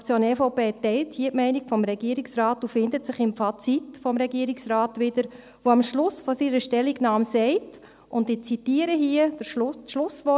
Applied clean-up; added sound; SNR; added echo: none; none; none; none.